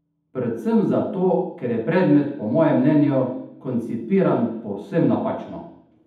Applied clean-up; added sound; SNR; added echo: none; none; none; reverberation time 0.8 s.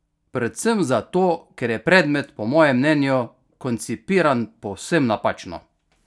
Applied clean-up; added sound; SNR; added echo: none; none; none; none.